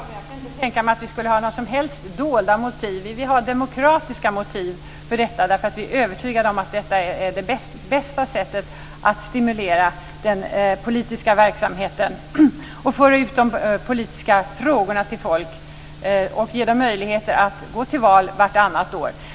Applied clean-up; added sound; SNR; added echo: none; none; none; none.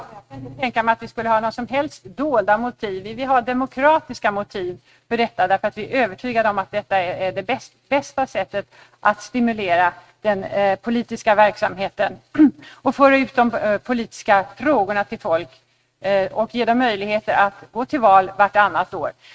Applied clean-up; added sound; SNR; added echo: neural mask model RNNoise.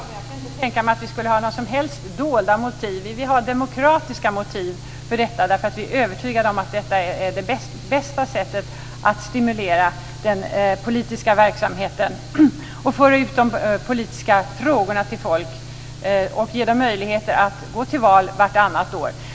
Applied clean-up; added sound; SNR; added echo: none; Mechanical fan / Engine; 16 dB; none.